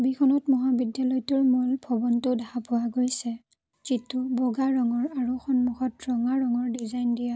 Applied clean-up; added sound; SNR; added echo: none; none; none; none.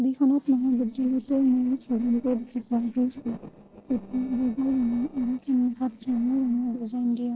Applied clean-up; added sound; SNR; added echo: neural separator model SepFormer DNS4.